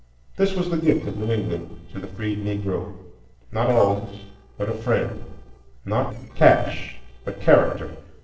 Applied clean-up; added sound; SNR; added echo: neural separator model SepFormer DNS4.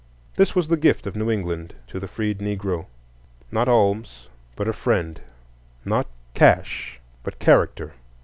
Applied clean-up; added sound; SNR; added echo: none; none; none; none.